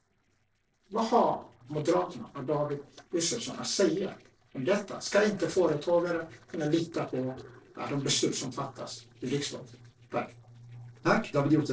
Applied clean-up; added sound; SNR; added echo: neural separator model SepFormer DNS4.